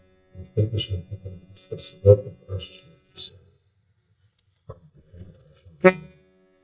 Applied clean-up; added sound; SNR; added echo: neural mask model DeepFilterNet 3.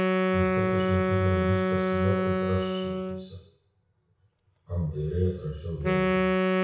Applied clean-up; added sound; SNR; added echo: none; Wind instrument, woodwind instrument; -5 dB; reverberation time 0.6 s.